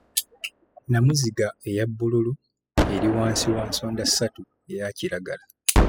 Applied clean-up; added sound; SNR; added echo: classical method spectral subtraction.